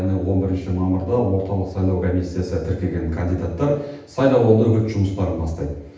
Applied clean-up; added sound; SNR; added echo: none; none; none; reverberation time 0.9 s.